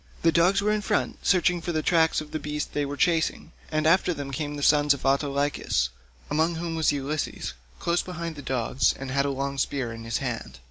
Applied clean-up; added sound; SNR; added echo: none; none; none; none.